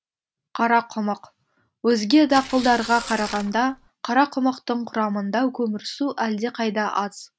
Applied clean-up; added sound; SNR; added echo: none; Tearing; 13 dB; none.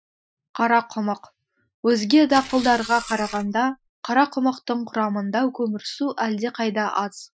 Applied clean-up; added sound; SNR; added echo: classical method Wiener filter.